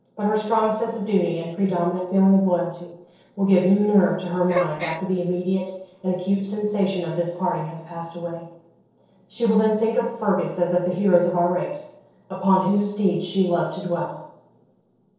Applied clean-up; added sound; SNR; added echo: neural separator model SepFormer DNS4.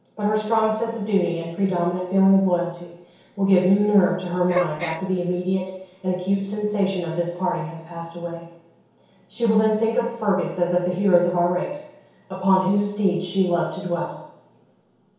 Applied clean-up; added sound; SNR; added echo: none; Gasp; 10 dB; reverberation time 1.0 s.